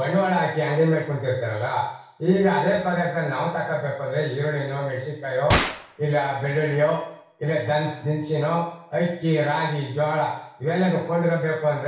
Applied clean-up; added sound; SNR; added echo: none; Gunshot, gunfire; 6 dB; reverberation time 0.6 s.